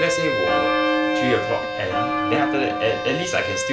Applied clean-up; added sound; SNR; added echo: none; Bowed string instrument + Bell; -3 dB; none.